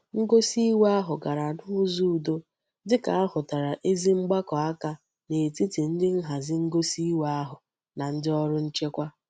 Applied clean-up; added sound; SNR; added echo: none; none; none; none.